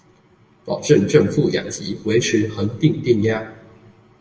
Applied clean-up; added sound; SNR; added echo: none; none; none; reverberation time 0.6 s.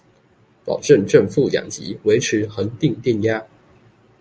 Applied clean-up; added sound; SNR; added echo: none; none; none; none.